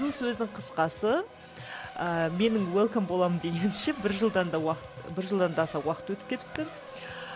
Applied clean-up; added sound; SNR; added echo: none; Race car, auto racing; 15 dB; none.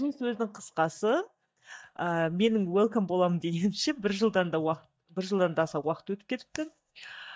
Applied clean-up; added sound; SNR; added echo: neural mask model DeepFilterNet 3.